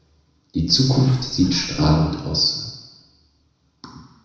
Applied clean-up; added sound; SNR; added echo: none; Bird; 18 dB; reverberation time 1.0 s.